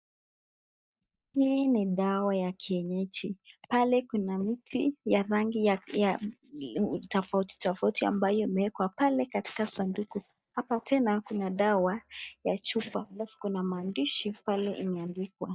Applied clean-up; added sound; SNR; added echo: neural mask model DeepFilterNet 3.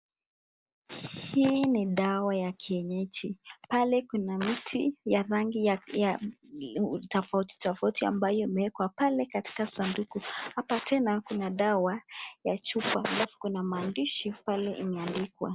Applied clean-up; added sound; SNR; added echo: none; none; none; none.